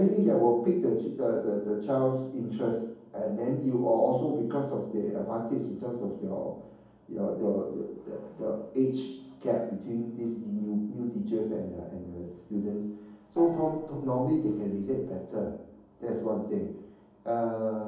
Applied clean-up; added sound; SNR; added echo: none; Gong; 18 dB; reverberation time 1.2 s.